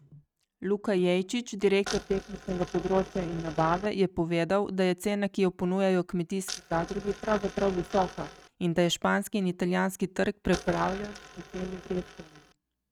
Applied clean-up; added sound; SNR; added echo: neural mask model RNNoise.